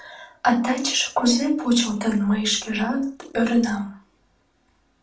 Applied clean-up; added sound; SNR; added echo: none; none; none; reverberation time 0.4 s.